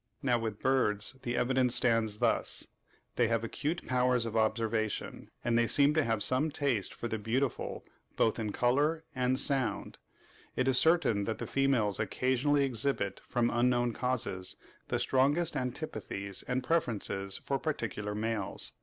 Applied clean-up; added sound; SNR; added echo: none; none; none; none.